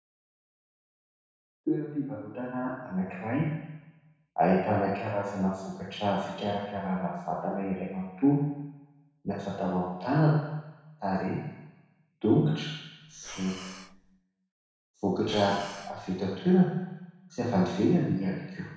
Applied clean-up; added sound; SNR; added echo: none; Breathing; 17 dB; reverberation time 1.1 s.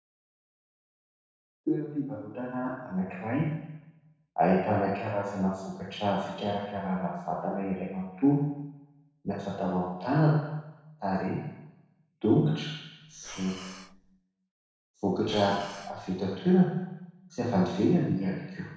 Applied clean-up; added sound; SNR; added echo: neural separator model SepFormer DNS4.